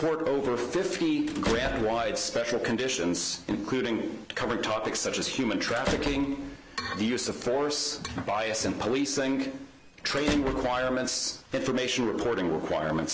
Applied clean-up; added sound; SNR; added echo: none; Squeak / Slam / Human group actions; 13 dB; none.